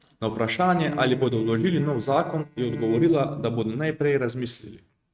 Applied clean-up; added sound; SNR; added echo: neural mask model RNNoise.